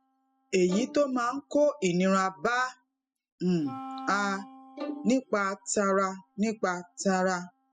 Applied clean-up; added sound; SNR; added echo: classical method spectral subtraction.